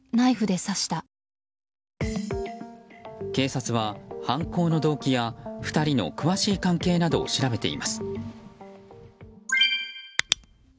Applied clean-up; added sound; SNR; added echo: none; none; none; none.